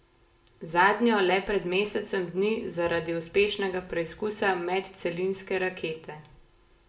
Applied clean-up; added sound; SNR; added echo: none; none; none; reverberation time 0.4 s.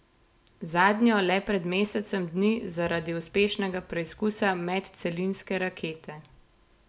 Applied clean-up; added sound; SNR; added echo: none; none; none; none.